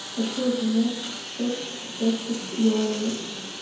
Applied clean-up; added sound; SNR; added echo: none; Engine; 9 dB; reverberation time 0.9 s.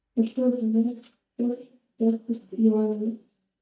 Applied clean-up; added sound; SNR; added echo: neural mask model DeepFilterNet 3.